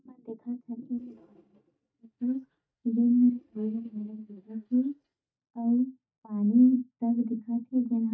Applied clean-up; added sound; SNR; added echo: neural mask model DeepFilterNet 3.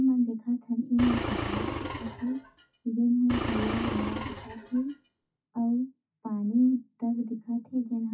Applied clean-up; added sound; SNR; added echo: classical method WPE with log-MMSE.